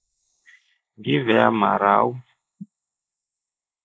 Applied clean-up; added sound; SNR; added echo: neural mask model Resemble Enhance denoiser.